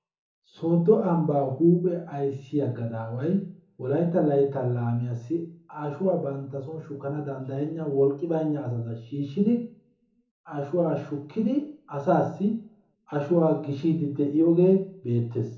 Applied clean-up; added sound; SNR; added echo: none; none; none; reverberation time 0.7 s.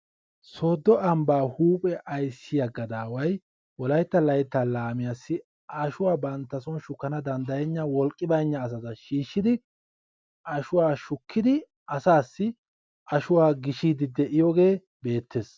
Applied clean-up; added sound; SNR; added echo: none; none; none; none.